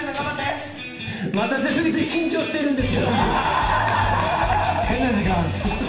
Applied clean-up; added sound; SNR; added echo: none; Explosion; 18 dB; reverberation time 0.7 s.